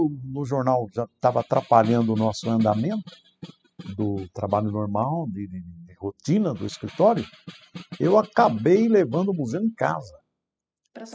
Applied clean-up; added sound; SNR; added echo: classical method spectral subtraction.